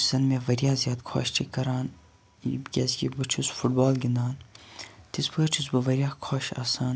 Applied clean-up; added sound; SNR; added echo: none; none; none; none.